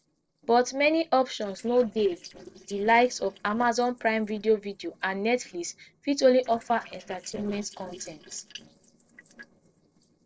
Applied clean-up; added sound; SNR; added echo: neural separator model SepFormer DNS4.